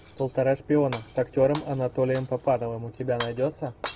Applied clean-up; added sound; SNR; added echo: none; Shatter; 13 dB; none.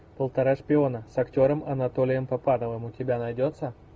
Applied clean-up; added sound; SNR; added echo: none; none; none; none.